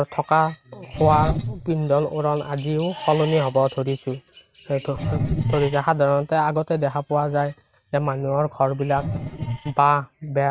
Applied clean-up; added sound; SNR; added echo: neural mask model RNNoise.